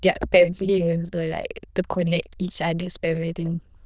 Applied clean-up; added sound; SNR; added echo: neural diffusion model UNIVERSE++.